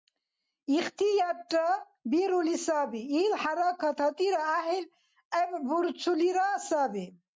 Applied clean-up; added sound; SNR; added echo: none; none; none; none.